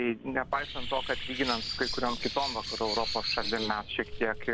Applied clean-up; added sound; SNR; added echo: none; Bird; 4 dB; none.